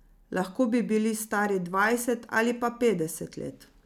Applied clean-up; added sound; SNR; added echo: none; none; none; none.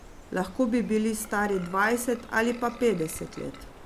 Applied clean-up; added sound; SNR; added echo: none; Bird + Burping, eructation; 17 dB; none.